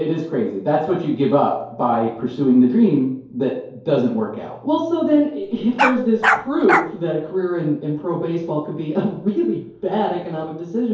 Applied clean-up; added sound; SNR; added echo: none; Bark; 1 dB; reverberation time 2.4 s.